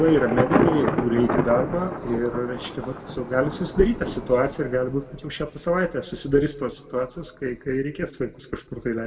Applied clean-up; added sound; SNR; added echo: none; Thunder; 5 dB; reverberation time 0.9 s.